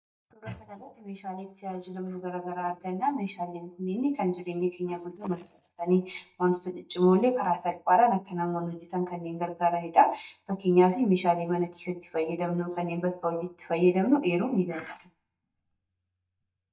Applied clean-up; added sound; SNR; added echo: neural mask model DeepFilterNet 3.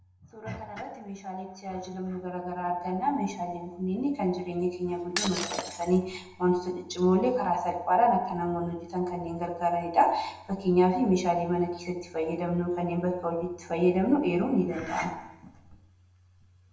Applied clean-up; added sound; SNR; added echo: none; Shatter; 8 dB; reverberation time 0.7 s.